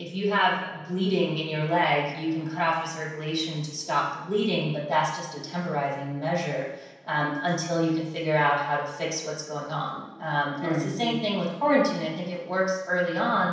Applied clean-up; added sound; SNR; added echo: none; none; none; reverberation time 0.9 s.